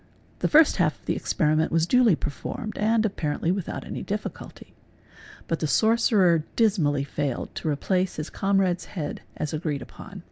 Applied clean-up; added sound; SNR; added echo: none; none; none; none.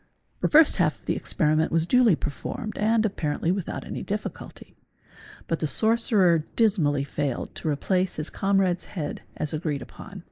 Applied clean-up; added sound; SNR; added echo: neural mask model Resemble Enhance denoiser.